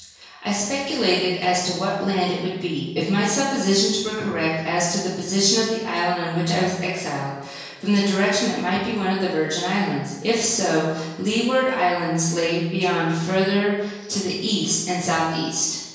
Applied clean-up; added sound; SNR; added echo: none; none; none; reverberation time 1.0 s.